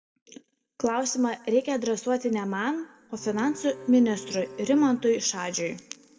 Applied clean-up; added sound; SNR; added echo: none; Bowed string instrument; 18 dB; reverberation time 1.3 s.